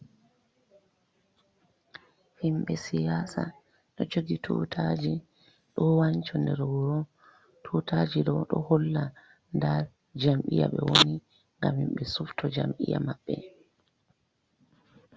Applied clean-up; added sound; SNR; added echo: none; none; none; none.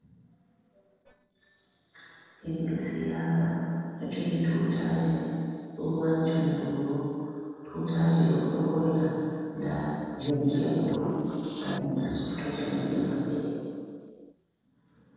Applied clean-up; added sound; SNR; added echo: neural separator model SepFormer DNS4.